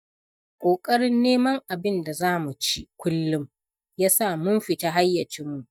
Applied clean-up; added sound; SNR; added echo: neural mask model DeepFilterNet 3.